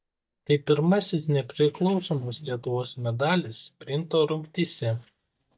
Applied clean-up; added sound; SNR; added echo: neural mask model DeepFilterNet 3.